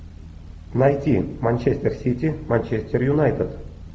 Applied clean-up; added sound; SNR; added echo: none; none; none; none.